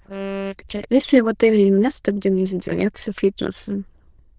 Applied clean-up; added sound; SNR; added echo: neural diffusion model UNIVERSE++.